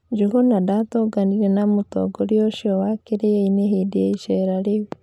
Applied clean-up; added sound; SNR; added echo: none; none; none; none.